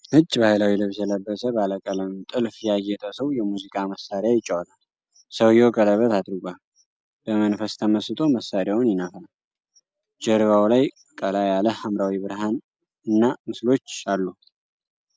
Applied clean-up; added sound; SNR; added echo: none; none; none; none.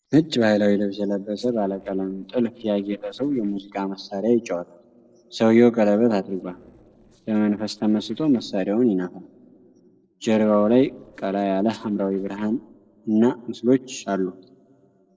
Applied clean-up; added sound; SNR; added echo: neural separator model SepFormer DNS4.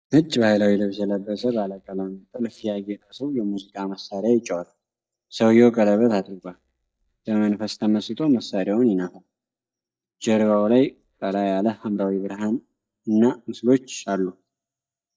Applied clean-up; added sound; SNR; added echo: neural mask model DeepFilterNet 3.